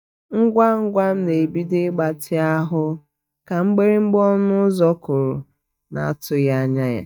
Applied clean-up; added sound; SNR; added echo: neural mask model DeepFilterNet 3.